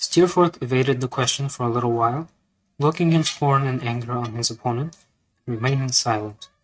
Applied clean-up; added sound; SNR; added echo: neural mask model RNNoise.